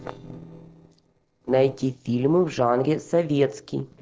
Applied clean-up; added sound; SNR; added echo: neural separator model SepFormer DNS4.